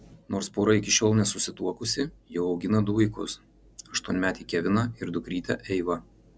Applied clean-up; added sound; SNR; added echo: none; none; none; none.